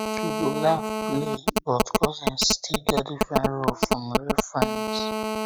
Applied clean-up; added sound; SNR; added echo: neural mask model RNNoise.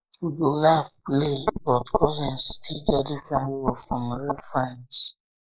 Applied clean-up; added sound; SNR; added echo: neural mask model Resemble Enhance denoiser.